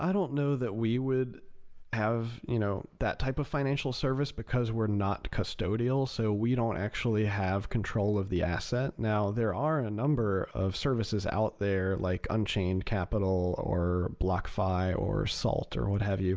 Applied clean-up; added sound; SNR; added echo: none; none; none; none.